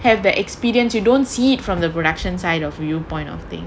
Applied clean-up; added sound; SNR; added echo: none; none; none; none.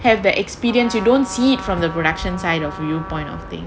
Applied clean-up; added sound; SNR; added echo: none; Trumpet; 15 dB; none.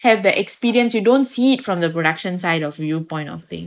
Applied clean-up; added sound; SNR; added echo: neural mask model Resemble Enhance denoiser.